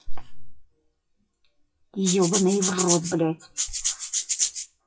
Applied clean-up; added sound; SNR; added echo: classical method WPE with log-MMSE.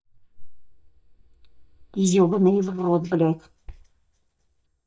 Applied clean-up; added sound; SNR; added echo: neural mask model DeepFilterNet 3.